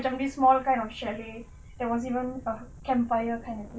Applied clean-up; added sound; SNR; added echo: none; Gull, seagull / Waves, surf / Siren; 19 dB; none.